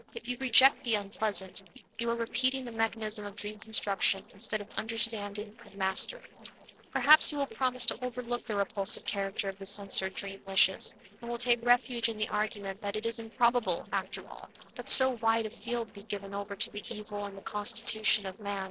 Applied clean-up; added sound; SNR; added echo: neural separator model SepFormer DNS4.